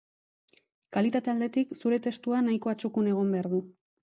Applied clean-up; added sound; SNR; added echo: none; none; none; none.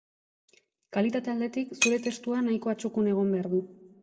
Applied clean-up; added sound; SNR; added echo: none; Shatter; 9 dB; reverberation time 1.3 s.